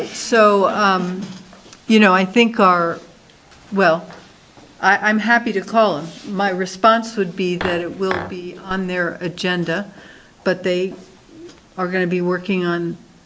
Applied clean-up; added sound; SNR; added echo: none; none; none; none.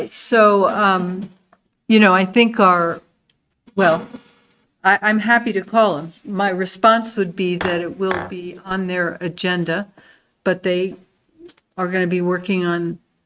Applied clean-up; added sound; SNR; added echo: neural mask model RNNoise.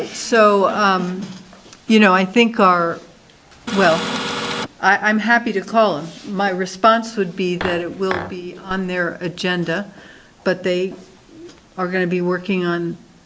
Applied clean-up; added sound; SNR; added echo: none; Printer; 4 dB; none.